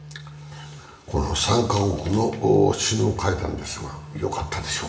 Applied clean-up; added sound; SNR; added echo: none; Telephone; 19 dB; reverberation time 0.7 s.